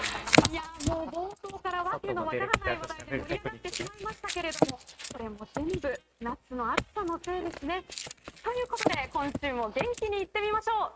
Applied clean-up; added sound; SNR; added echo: neural mask model RNNoise.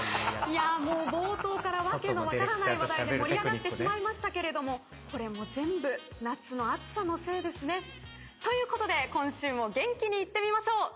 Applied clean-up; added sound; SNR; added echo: none; none; none; none.